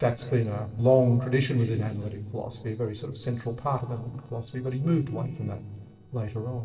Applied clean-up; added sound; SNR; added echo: neural separator model SepFormer DNS4.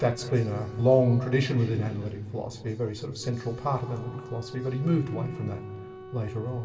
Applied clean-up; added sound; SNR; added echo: none; Wind instrument, woodwind instrument; 16 dB; reverberation time 2.3 s.